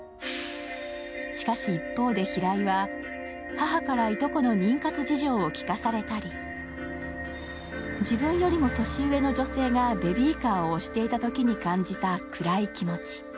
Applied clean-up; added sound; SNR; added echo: none; Bus; 15 dB; none.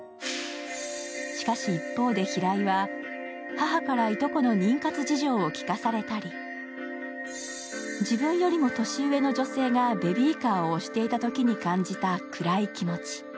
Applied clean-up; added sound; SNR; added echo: none; none; none; none.